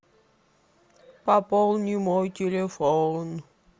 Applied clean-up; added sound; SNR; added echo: none; none; none; none.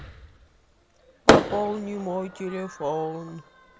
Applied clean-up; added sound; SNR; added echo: none; Fireworks; -4 dB; none.